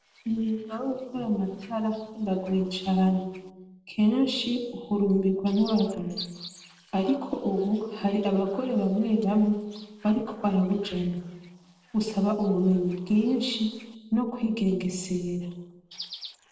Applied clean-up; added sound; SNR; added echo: neural separator model SepFormer DNS4.